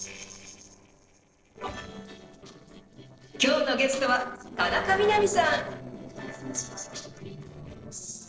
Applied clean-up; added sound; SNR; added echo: neural separator model SepFormer DNS4.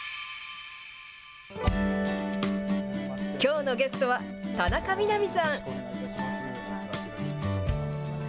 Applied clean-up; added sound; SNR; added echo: none; none; none; none.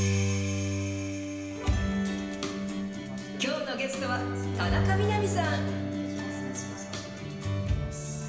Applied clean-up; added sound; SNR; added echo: none; Bowed string instrument; 0 dB; reverberation time 1.0 s.